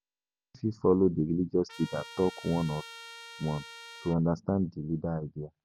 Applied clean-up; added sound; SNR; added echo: none; Trumpet; 16 dB; none.